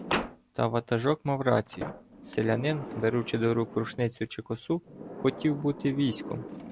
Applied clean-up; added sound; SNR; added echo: none; Sliding door; 11 dB; none.